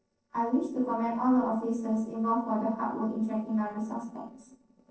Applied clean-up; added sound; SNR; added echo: neural separator model SepFormer DNS4.